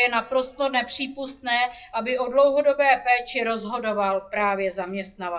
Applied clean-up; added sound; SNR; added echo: classical method WPE with log-MMSE.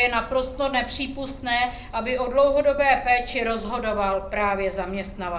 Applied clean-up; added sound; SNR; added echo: none; Stream / Bird; 15 dB; reverberation time 0.4 s.